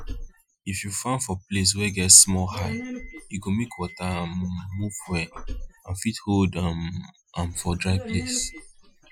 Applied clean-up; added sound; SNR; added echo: classical method Wiener filter.